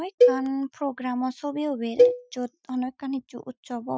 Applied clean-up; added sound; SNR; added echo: classical method Wiener filter.